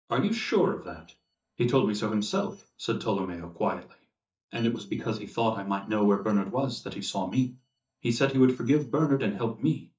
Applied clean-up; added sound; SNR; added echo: neural mask model DeepFilterNet 3.